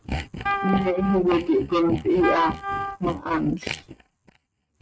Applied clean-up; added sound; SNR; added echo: neural mask model RNNoise.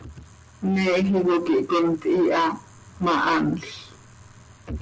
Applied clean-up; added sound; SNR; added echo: none; none; none; none.